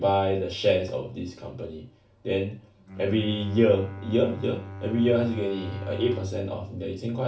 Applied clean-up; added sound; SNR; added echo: none; Bowed string instrument; 12 dB; reverberation time 0.3 s.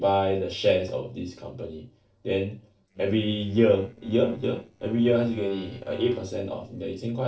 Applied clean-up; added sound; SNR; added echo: neural separator model SepFormer DNS4.